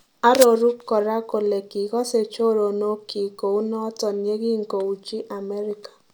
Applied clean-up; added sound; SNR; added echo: none; none; none; none.